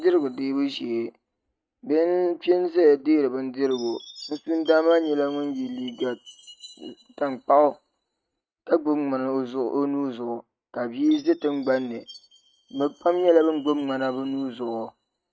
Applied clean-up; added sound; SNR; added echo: neural mask model RNNoise.